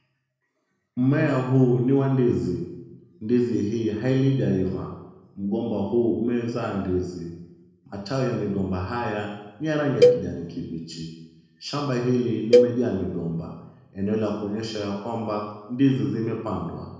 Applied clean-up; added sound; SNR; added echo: none; Cowbell; -1 dB; reverberation time 1.0 s.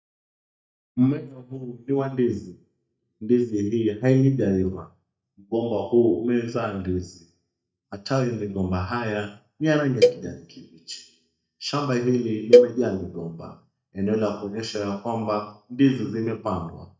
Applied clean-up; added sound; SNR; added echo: neural mask model DeepFilterNet 3.